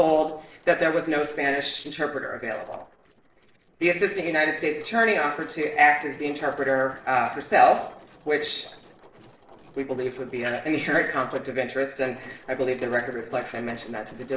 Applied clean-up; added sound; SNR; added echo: neural separator model SepFormer DNS4.